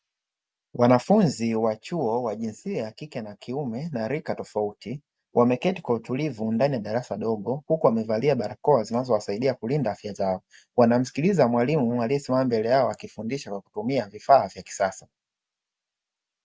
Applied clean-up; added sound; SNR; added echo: none; none; none; none.